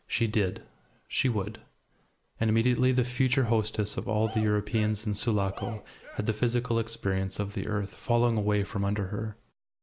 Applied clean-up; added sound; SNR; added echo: none; Cheering; 17 dB; none.